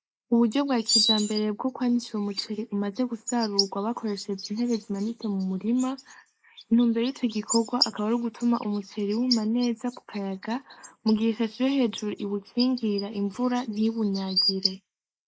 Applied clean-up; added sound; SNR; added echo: neural mask model Resemble Enhance denoiser.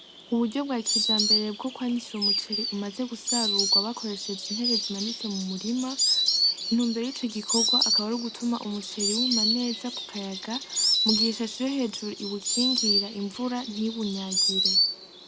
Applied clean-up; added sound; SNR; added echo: none; Insect; -3 dB; none.